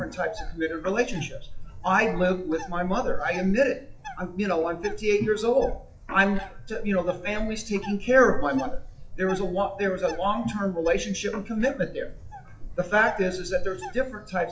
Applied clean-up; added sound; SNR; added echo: classical method WPE with log-MMSE.